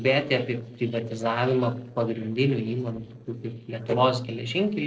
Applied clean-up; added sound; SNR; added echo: neural separator model SepFormer DNS4.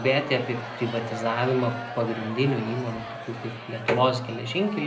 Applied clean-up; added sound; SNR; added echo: none; Crowd; 10 dB; reverberation time 0.5 s.